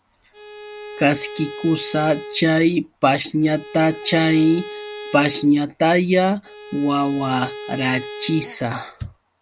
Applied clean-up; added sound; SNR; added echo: none; Bowed string instrument; 15 dB; none.